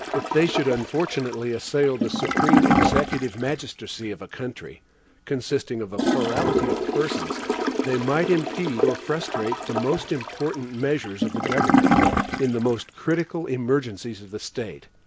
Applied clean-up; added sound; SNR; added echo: none; Toilet flush / Gurgling; 0 dB; none.